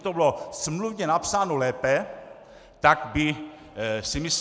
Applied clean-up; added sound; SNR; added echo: none; none; none; none.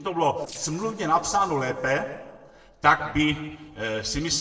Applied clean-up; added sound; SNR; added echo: neural separator model SepFormer DNS4.